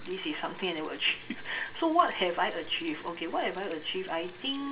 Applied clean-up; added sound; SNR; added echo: none; Sink (filling or washing) / Water tap, faucet; 19 dB; reverberation time 0.2 s.